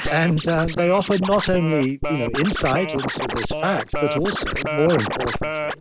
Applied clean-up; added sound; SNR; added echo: neural mask model Resemble Enhance denoiser.